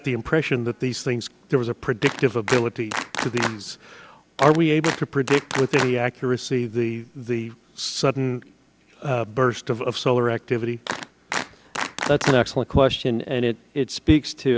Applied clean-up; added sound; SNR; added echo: none; Clapping; 7 dB; none.